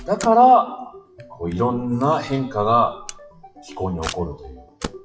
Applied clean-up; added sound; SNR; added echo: classical method WPE with log-MMSE.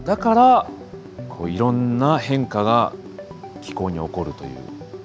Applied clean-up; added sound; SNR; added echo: none; none; none; none.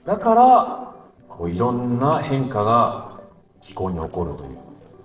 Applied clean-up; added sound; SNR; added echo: neural separator model SepFormer DNS4.